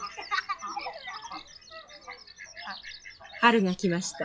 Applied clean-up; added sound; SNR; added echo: classical method log-MMSE.